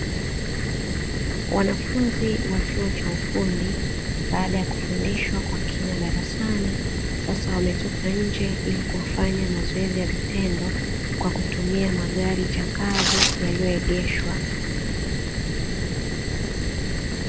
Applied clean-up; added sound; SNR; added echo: none; Fire + Tearing; -3 dB; none.